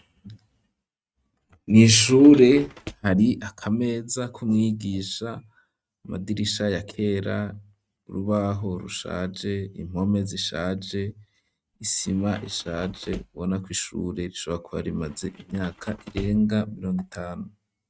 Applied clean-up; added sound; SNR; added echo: neural mask model RNNoise.